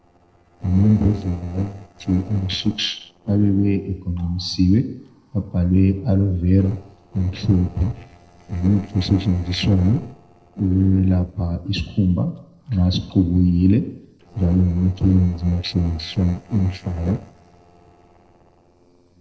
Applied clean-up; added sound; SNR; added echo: neural separator model SepFormer DNS4.